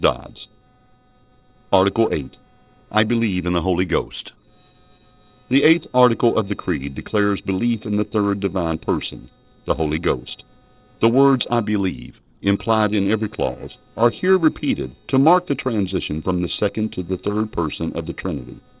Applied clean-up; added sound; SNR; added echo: neural separator model SepFormer DNS4.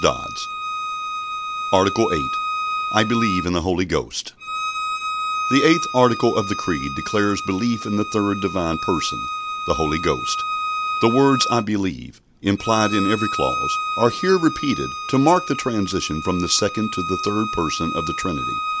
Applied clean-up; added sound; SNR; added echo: none; Bowed string instrument; 5 dB; none.